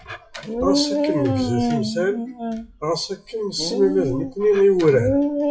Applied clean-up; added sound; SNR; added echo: classical method WPE with log-MMSE.